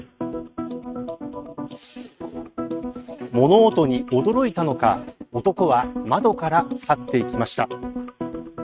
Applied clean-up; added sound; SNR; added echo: neural mask model RNNoise.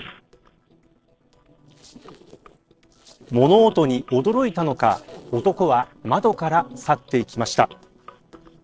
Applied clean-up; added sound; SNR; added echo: neural separator model SepFormer DNS4.